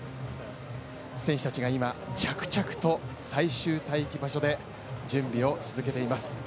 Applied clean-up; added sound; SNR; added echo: none; none; none; none.